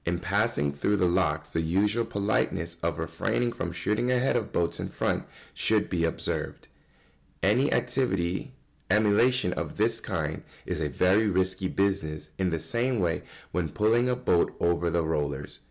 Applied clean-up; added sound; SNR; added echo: none; none; none; none.